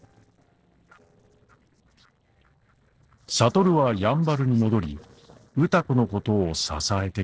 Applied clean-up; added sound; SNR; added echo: neural separator model SepFormer DNS4.